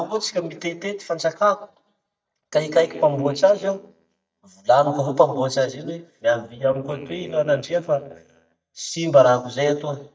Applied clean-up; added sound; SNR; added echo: neural mask model DeepFilterNet 3.